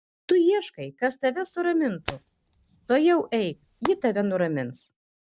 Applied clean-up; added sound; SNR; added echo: none; Hands; 16 dB; none.